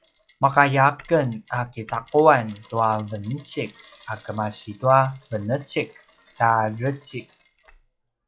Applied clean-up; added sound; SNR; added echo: classical method log-MMSE.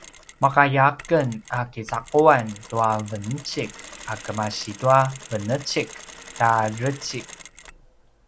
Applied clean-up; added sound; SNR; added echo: none; Mechanisms; 19 dB; none.